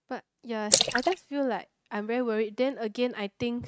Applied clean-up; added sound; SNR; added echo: neural mask model RNNoise.